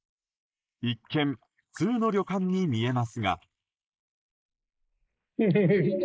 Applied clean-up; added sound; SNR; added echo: neural mask model Resemble Enhance denoiser.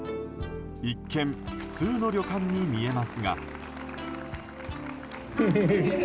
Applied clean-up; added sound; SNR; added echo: none; Applause; 14 dB; none.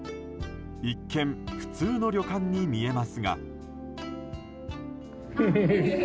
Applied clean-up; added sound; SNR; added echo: none; none; none; none.